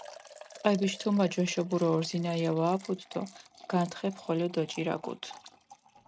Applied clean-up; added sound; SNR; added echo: neural mask model RNNoise.